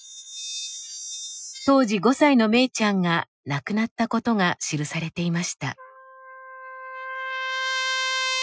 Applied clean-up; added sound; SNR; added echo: classical method Wiener filter.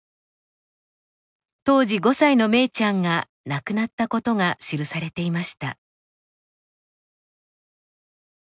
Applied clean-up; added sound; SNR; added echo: none; none; none; none.